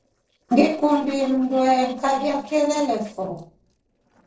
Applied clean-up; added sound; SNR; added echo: neural separator model SepFormer DNS4.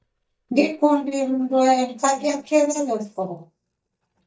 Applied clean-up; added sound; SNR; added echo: neural mask model DeepFilterNet 3.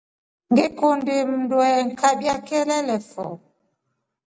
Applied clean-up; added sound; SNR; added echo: none; none; none; none.